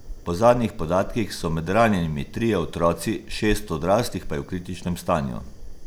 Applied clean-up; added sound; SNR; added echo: none; Fire; 11 dB; none.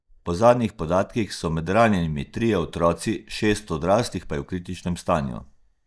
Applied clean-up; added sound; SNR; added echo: neural mask model DeepFilterNet 3.